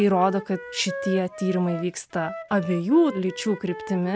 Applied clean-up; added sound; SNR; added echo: none; Wind instrument, woodwind instrument; 13 dB; none.